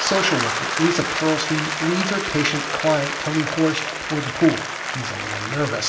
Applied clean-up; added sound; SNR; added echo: none; Applause / Crowd; 3 dB; reverberation time 0.6 s.